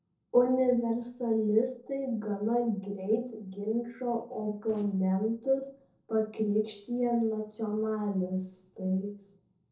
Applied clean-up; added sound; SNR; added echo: neural separator model SepFormer DNS4.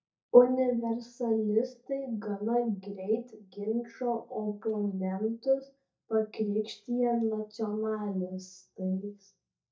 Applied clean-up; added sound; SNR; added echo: neural mask model DeepFilterNet 3.